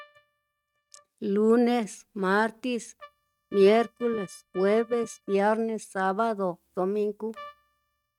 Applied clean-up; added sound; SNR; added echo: neural mask model RNNoise.